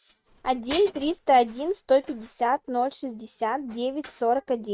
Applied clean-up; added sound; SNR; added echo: neural mask model RNNoise.